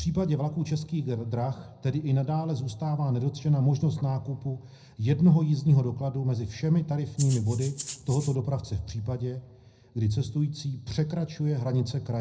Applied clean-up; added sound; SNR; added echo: none; Rattle (instrument); 13 dB; reverberation time 0.4 s.